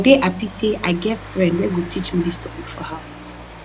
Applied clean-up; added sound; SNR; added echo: none; Rain; 14 dB; none.